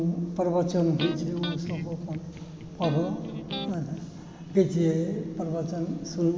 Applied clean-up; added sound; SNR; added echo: none; Electric guitar; 10 dB; none.